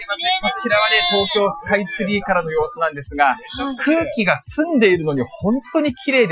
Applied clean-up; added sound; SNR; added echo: classical method Wiener filter.